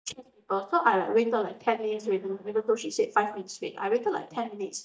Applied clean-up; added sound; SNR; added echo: neural mask model DeepFilterNet 3.